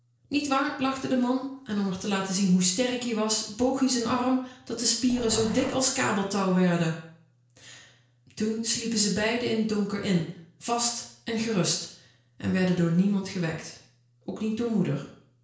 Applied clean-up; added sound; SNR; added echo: neural separator model SepFormer DNS4.